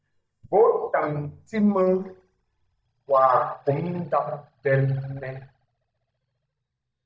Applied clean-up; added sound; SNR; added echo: neural mask model DeepFilterNet 3.